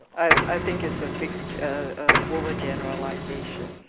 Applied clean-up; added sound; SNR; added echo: none; Printer; -4 dB; none.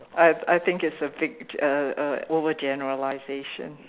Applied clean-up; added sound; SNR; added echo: none; none; none; none.